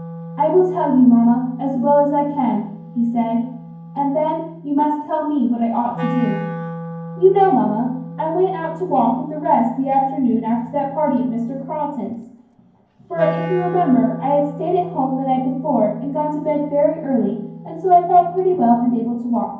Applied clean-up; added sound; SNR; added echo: none; Wind instrument, woodwind instrument; 13 dB; reverberation time 0.9 s.